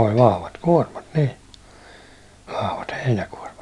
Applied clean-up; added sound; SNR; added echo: none; none; none; none.